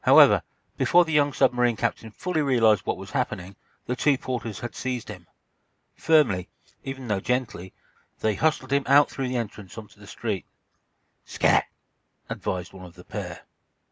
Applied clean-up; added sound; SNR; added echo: none; none; none; none.